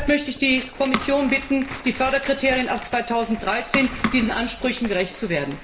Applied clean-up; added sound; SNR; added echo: none; Tearing; 14 dB; reverberation time 0.6 s.